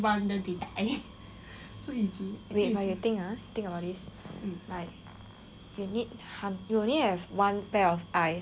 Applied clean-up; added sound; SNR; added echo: none; none; none; none.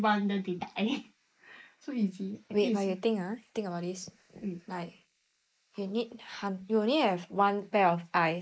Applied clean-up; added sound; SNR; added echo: neural mask model Resemble Enhance denoiser.